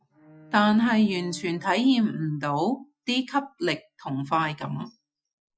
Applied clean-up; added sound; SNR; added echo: classical method Wiener filter.